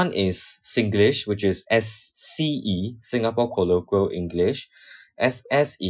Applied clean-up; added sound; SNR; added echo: classical method Wiener filter.